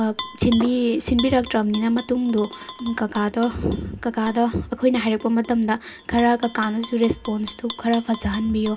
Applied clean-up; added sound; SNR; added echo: none; Tap / Glass; 13 dB; reverberation time 0.3 s.